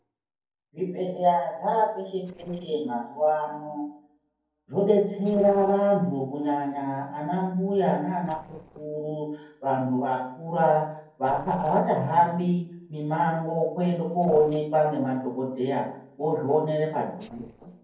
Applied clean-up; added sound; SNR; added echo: neural separator model SepFormer DNS4.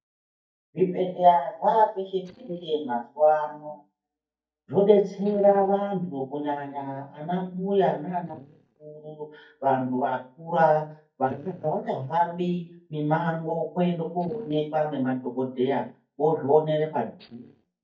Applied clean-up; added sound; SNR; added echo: neural mask model DeepFilterNet 3.